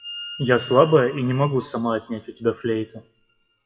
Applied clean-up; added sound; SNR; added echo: classical method WPE with log-MMSE.